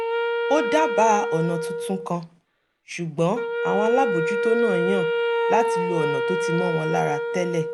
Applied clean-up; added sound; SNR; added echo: none; Wind instrument, woodwind instrument; 0 dB; none.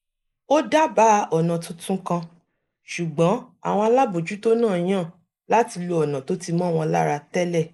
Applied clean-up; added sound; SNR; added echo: neural mask model Resemble Enhance denoiser.